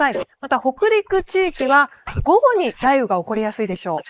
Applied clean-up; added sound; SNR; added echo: neural mask model Resemble Enhance denoiser.